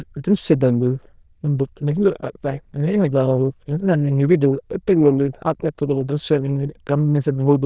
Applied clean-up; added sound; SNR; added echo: neural diffusion model UNIVERSE++.